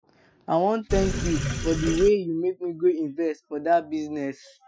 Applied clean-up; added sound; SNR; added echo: classical method Wiener filter.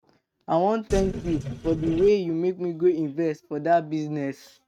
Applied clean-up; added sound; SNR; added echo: neural mask model RNNoise.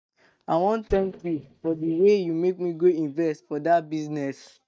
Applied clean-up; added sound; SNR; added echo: neural mask model DeepFilterNet 3.